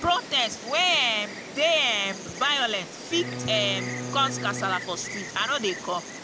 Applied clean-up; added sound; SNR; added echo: none; Insect + Bowed string instrument; 9 dB; none.